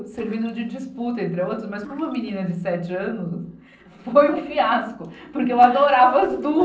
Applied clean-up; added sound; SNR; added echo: neural separator model SepFormer DNS4.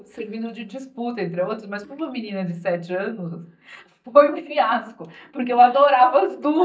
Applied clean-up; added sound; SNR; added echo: neural mask model DeepFilterNet 3.